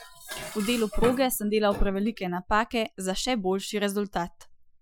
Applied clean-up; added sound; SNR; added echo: classical method Wiener filter.